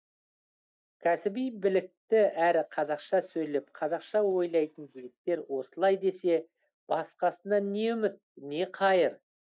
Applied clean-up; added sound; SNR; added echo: neural mask model DeepFilterNet 3.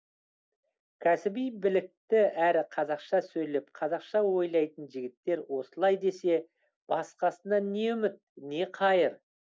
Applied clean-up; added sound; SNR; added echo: none; none; none; none.